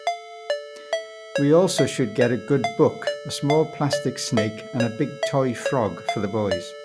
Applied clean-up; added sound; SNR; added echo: none; Ringtone; 6 dB; none.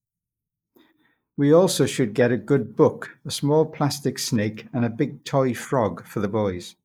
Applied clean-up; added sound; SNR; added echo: neural mask model Resemble Enhance denoiser.